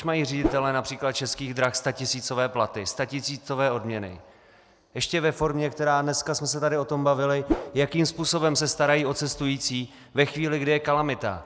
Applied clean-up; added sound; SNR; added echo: none; Whoosh, swoosh, swish; 2 dB; none.